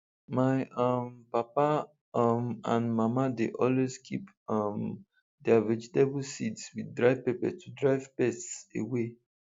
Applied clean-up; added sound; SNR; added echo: none; none; none; none.